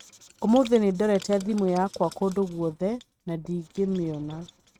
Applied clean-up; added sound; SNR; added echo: neural mask model RNNoise.